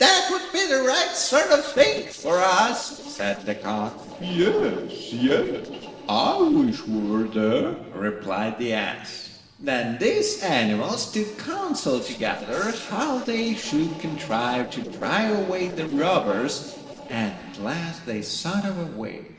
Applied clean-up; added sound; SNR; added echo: neural separator model SepFormer DNS4.